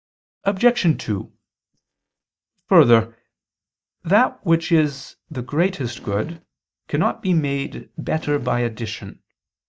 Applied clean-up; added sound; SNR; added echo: neural mask model DeepFilterNet 3.